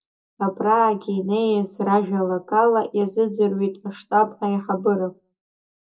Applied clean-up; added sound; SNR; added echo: none; none; none; reverberation time 0.2 s.